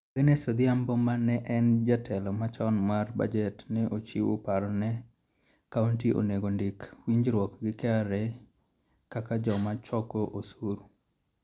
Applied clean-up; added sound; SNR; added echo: none; none; none; none.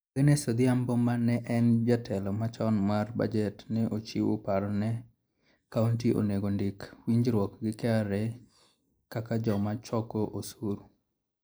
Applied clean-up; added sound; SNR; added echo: neural mask model Resemble Enhance denoiser.